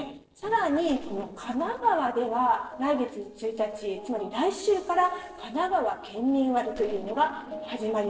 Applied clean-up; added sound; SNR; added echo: neural separator model SepFormer DNS4.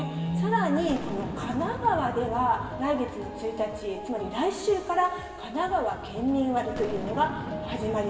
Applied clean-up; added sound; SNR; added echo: none; Boom; 12 dB; reverberation time 2.8 s.